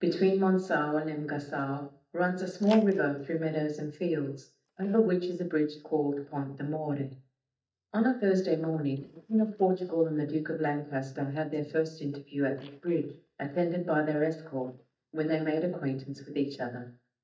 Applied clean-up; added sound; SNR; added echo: neural mask model DeepFilterNet 3.